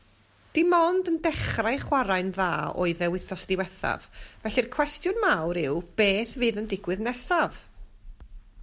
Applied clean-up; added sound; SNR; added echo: none; none; none; none.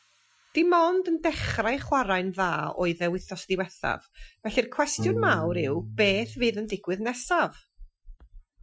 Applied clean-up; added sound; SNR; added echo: classical method Wiener filter.